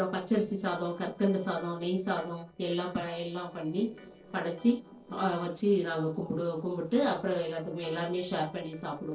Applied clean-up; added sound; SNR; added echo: neural separator model SepFormer DNS4.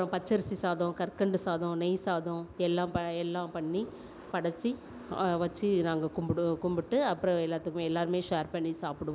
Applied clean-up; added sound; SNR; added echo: none; none; none; none.